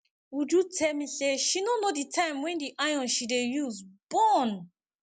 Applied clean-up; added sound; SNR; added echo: none; none; none; none.